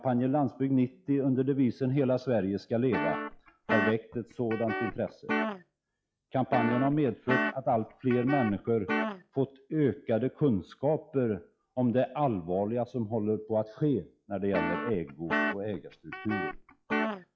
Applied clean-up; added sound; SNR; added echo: classical method log-MMSE.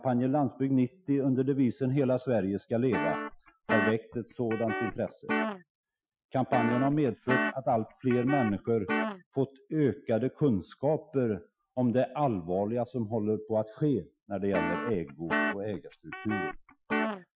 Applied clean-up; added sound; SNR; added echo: classical method Wiener filter.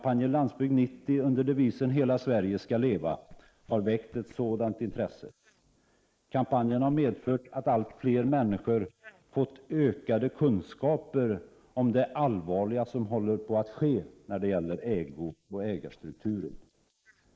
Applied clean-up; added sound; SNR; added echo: neural mask model Resemble Enhance denoiser.